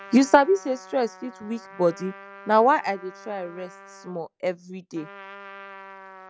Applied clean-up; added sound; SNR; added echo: none; Trumpet; 19 dB; none.